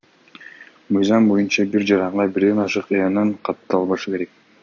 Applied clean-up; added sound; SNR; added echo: none; none; none; none.